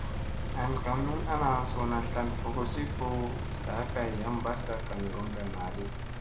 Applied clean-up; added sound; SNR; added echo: none; Engine; 0 dB; reverberation time 0.6 s.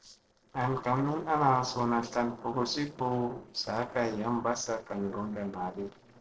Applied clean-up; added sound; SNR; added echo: neural separator model SepFormer DNS4.